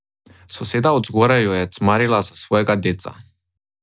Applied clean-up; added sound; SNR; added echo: none; none; none; none.